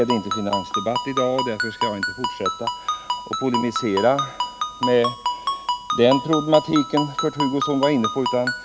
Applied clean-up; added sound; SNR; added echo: none; Ringtone; 4 dB; none.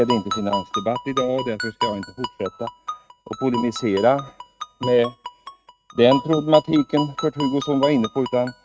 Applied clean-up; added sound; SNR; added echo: neural mask model RNNoise.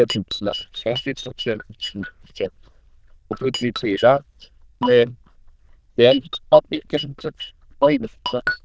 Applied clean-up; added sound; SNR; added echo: neural diffusion model UNIVERSE++.